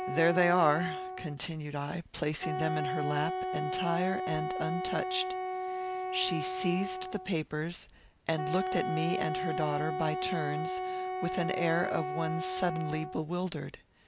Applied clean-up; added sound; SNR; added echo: none; Wind instrument, woodwind instrument; 3 dB; none.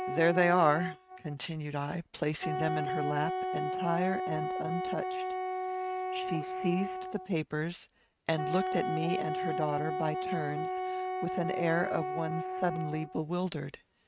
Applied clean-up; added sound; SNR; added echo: neural mask model RNNoise.